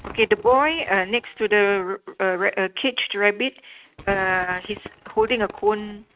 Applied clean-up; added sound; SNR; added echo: neural mask model RNNoise.